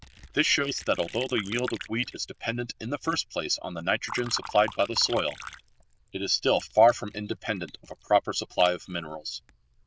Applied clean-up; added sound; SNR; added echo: neural diffusion model UNIVERSE++.